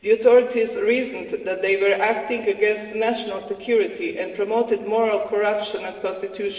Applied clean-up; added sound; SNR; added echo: neural separator model SepFormer DNS4.